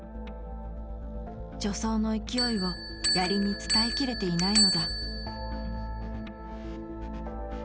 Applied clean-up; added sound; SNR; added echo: none; Bell; 1 dB; none.